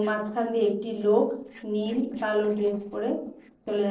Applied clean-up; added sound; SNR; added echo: neural separator model SepFormer DNS4.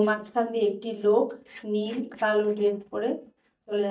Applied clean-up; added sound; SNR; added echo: neural mask model DeepFilterNet 3.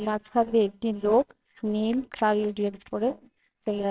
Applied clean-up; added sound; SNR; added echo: neural separator model SepFormer WHAMR!.